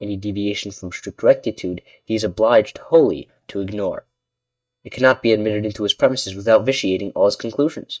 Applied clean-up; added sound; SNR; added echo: neural mask model DeepFilterNet 3.